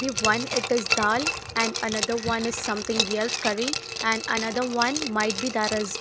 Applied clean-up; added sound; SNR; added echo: none; Glass; 4 dB; none.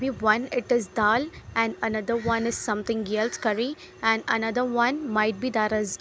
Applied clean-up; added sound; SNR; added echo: none; none; none; none.